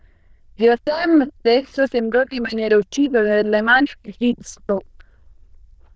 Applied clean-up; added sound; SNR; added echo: neural diffusion model UNIVERSE++.